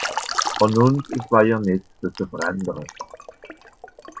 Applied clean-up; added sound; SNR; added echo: none; Liquid; 10 dB; none.